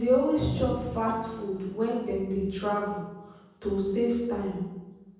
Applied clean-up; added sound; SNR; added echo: none; Percussion; 19 dB; reverberation time 1.1 s.